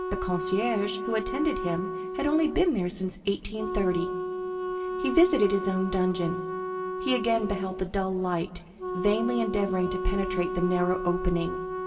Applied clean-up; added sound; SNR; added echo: none; Wind instrument, woodwind instrument; 5 dB; reverberation time 2.9 s.